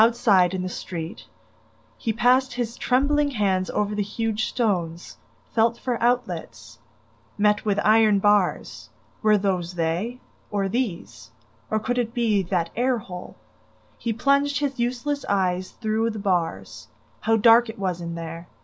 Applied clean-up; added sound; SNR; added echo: none; none; none; none.